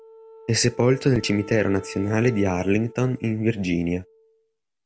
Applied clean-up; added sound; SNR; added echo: none; Wind instrument, woodwind instrument; 20 dB; none.